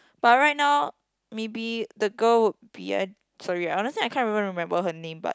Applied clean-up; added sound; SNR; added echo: none; none; none; none.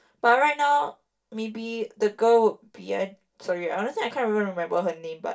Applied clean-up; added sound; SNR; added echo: none; none; none; reverberation time 0.2 s.